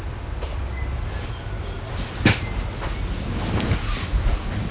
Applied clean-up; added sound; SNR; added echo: none; none; none; none.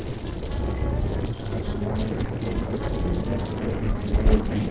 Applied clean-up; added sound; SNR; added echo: neural separator model SepFormer DNS4.